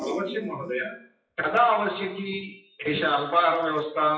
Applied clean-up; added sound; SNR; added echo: classical method WPE with log-MMSE.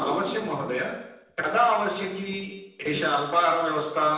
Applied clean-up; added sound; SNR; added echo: neural separator model SepFormer DNS4.